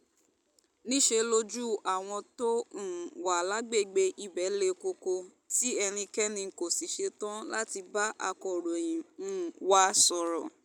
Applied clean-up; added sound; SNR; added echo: none; none; none; none.